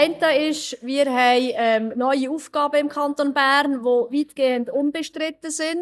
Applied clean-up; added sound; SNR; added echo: neural mask model DeepFilterNet 3.